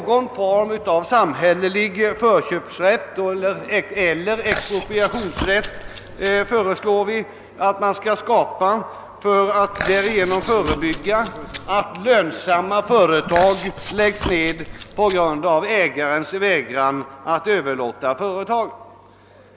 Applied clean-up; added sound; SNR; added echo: none; Chewing, mastication; 11 dB; none.